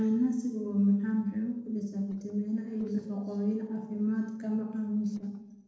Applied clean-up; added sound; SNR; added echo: neural separator model SepFormer DNS4.